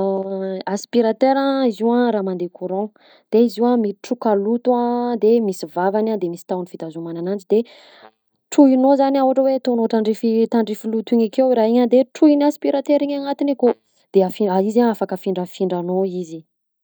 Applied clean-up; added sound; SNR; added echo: neural mask model DeepFilterNet 3.